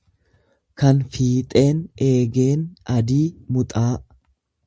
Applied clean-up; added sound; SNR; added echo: none; none; none; none.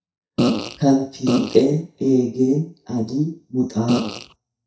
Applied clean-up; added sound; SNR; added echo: neural mask model DeepFilterNet 3.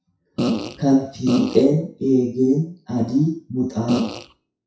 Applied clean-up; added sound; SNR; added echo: classical method WPE with log-MMSE.